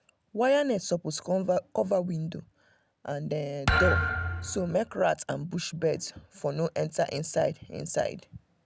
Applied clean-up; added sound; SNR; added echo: none; Thump, thud; 0 dB; none.